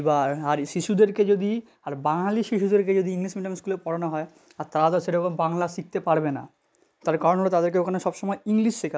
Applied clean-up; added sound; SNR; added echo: none; none; none; none.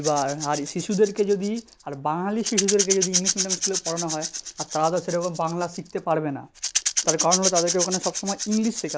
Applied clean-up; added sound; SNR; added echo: none; Rattle / Rattle (instrument); 3 dB; none.